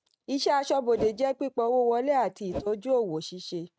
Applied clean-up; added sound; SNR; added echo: neural mask model RNNoise.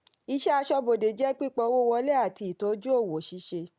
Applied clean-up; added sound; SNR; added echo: none; none; none; none.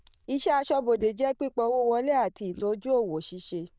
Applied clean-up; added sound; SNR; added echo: neural diffusion model UNIVERSE++.